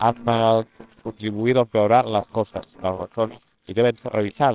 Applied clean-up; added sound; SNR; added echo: neural separator model SepFormer WHAMR!.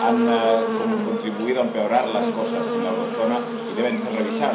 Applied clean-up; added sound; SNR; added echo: none; Buzz; 2 dB; reverberation time 0.5 s.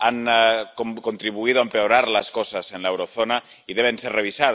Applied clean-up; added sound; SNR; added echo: none; none; none; none.